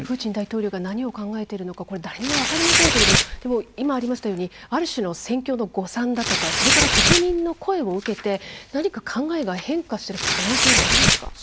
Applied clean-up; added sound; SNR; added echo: none; Tearing; -2 dB; none.